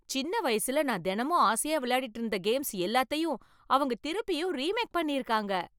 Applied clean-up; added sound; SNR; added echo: none; none; none; none.